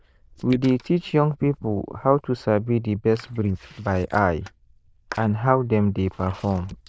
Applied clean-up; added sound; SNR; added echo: neural diffusion model UNIVERSE++.